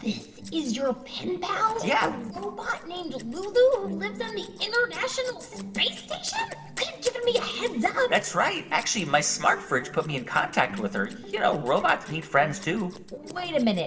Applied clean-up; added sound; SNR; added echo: neural separator model SepFormer DNS4.